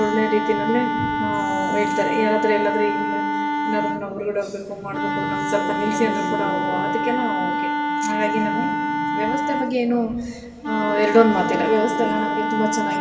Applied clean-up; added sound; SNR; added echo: none; Wind instrument, woodwind instrument; 1 dB; reverberation time 2.4 s.